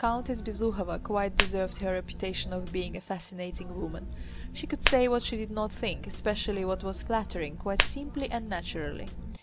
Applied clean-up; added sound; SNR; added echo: none; Hands; 2 dB; none.